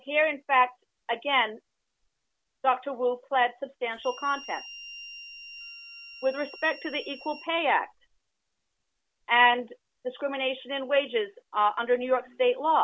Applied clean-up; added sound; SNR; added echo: none; Harmonica; 16 dB; none.